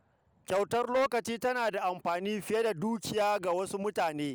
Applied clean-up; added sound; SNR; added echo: none; none; none; none.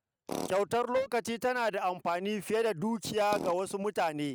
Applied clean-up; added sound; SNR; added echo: neural mask model RNNoise.